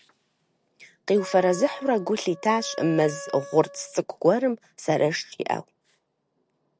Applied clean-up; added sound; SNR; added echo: none; Wind instrument, woodwind instrument; 15 dB; none.